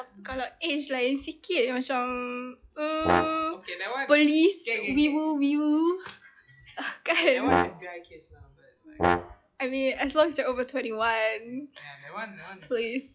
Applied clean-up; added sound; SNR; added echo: classical method log-MMSE.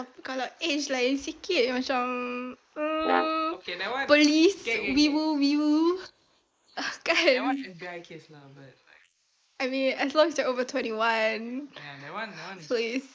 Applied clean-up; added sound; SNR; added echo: neural mask model Resemble Enhance denoiser.